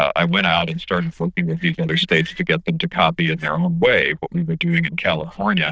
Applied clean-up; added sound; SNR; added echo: neural diffusion model UNIVERSE++.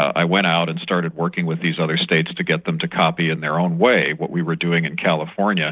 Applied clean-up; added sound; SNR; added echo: none; none; none; none.